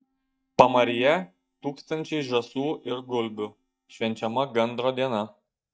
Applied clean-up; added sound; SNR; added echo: neural mask model DeepFilterNet 3.